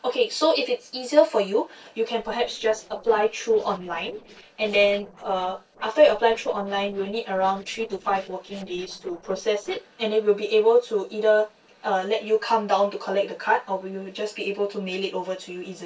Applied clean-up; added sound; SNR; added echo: neural separator model SepFormer DNS4.